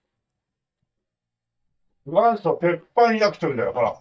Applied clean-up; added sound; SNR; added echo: neural mask model DeepFilterNet 3.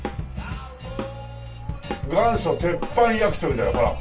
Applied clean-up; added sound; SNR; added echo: none; Drum kit; 10 dB; reverberation time 0.2 s.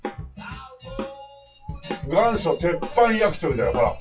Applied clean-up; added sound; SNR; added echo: classical method WPE with log-MMSE.